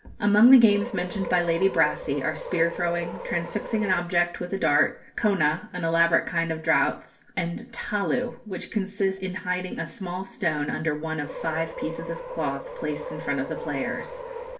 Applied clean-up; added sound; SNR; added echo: none; Subway, metro, underground; 9 dB; reverberation time 0.4 s.